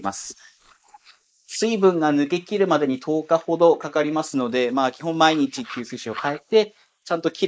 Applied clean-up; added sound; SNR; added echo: neural mask model Resemble Enhance denoiser.